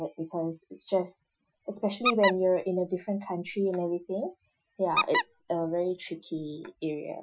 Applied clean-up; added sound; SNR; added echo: classical method Wiener filter.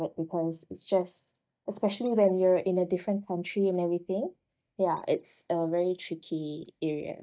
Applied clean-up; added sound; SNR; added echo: neural mask model DeepFilterNet 3.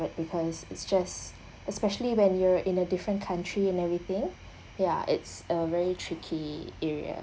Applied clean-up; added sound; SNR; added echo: none; none; none; none.